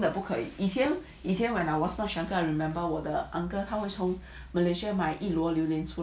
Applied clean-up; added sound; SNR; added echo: none; Percussion; 20 dB; none.